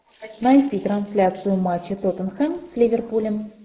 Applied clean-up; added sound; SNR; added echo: neural mask model Resemble Enhance denoiser.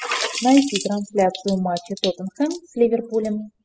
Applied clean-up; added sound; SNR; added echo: classical method spectral subtraction.